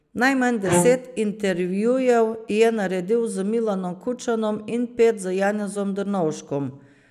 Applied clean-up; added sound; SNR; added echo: none; Bowed string instrument; 3 dB; none.